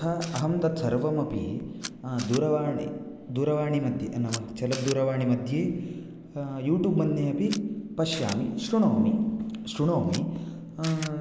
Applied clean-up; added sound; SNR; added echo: none; Camera; 18 dB; none.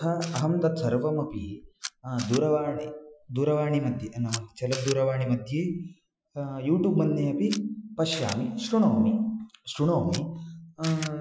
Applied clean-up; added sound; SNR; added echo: classical method Wiener filter.